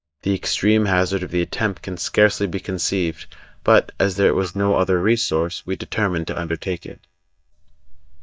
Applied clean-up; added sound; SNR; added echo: neural mask model DeepFilterNet 3.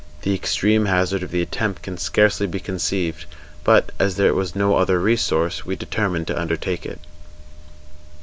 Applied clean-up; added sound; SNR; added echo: none; none; none; none.